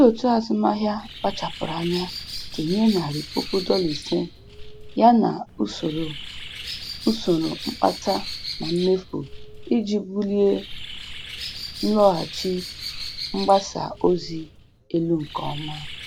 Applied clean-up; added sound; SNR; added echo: none; Bird; 11 dB; none.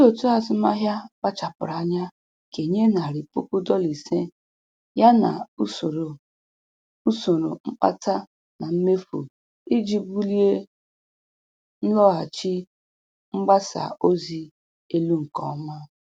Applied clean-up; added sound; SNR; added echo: none; none; none; none.